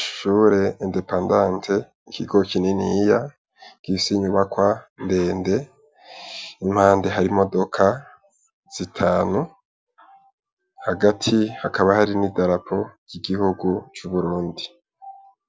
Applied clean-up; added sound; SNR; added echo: none; none; none; none.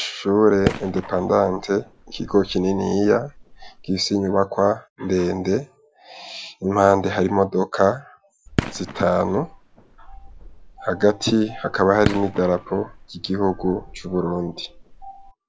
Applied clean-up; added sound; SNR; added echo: none; Fireworks; 12 dB; none.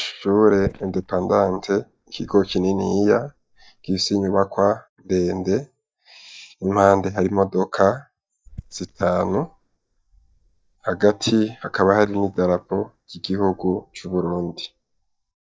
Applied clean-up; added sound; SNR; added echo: neural mask model DeepFilterNet 3.